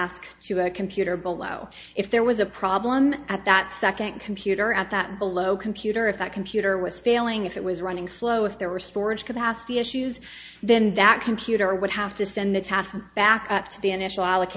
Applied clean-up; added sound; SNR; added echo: none; none; none; none.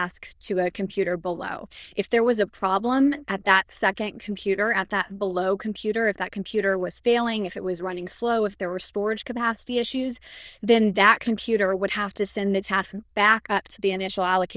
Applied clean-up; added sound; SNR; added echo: neural diffusion model UNIVERSE++.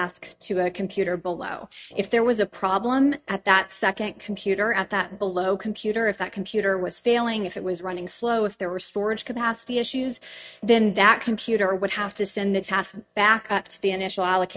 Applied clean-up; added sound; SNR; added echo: neural mask model RNNoise.